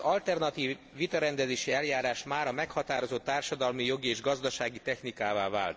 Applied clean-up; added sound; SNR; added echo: none; none; none; none.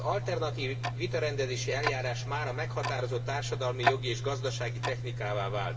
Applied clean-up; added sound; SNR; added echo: none; Tick-tock; 1 dB; reverberation time 2.8 s.